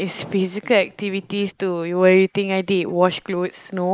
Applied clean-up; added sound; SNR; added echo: neural mask model Resemble Enhance denoiser.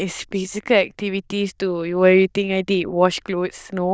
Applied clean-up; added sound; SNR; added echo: neural diffusion model UNIVERSE++.